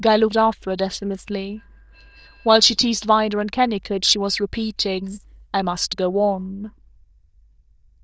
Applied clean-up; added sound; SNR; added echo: neural diffusion model UNIVERSE++.